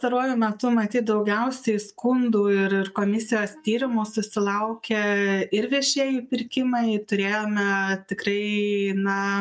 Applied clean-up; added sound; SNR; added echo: neural mask model DeepFilterNet 3.